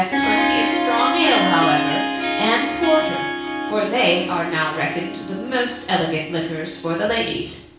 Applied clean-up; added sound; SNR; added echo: none; Harp; 2 dB; reverberation time 0.6 s.